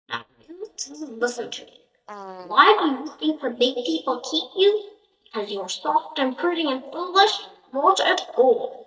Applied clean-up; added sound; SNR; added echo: neural mask model DeepFilterNet 3.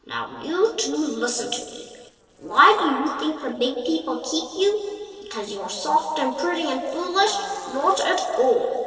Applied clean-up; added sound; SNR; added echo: neural separator model SepFormer DNS4.